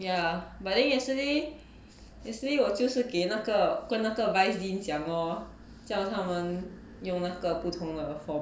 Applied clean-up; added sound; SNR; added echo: none; none; none; none.